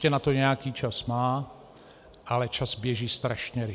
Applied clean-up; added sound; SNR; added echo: none; none; none; none.